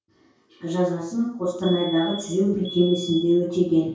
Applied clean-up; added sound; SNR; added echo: none; Alarm; 14 dB; reverberation time 0.6 s.